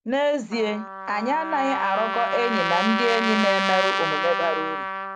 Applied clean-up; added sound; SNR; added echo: none; Trumpet; 2 dB; none.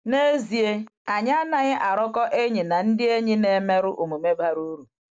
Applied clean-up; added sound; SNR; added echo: none; none; none; none.